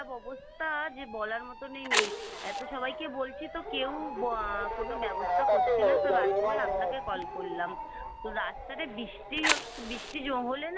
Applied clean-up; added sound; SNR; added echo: none; Fire + Motor vehicle (road) / Siren; -4 dB; none.